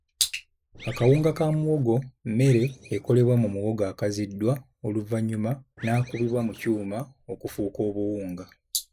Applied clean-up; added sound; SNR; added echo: neural mask model Resemble Enhance denoiser.